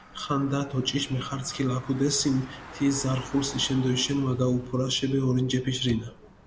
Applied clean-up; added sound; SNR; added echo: none; Engine / Car; 18 dB; none.